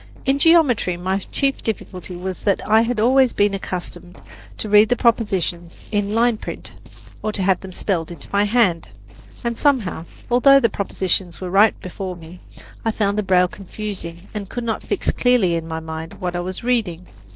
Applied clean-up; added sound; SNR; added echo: neural separator model SepFormer DNS4.